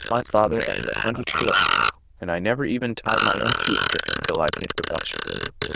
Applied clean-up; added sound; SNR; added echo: neural diffusion model UNIVERSE++.